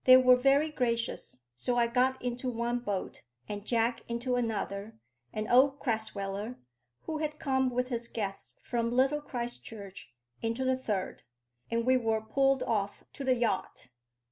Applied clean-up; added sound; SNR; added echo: none; none; none; none.